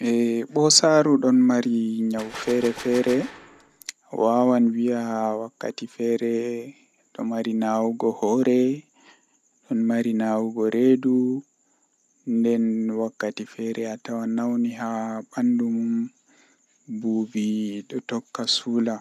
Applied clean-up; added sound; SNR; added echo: none; Gunshot, gunfire; 16 dB; none.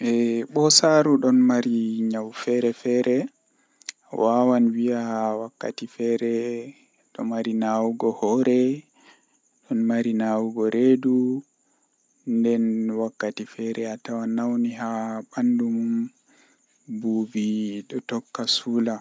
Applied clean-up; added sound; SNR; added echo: none; none; none; none.